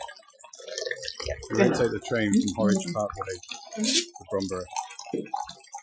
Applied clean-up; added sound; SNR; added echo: classical method Wiener filter.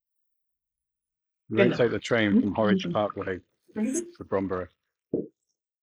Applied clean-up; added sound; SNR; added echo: neural mask model Resemble Enhance denoiser.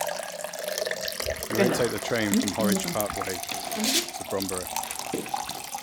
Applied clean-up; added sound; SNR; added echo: none; Liquid + Bicycle; -4 dB; none.